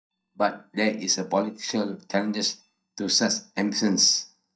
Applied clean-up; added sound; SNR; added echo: neural mask model DeepFilterNet 3.